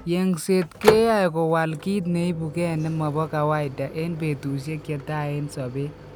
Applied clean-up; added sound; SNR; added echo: none; Microwave oven; 9 dB; none.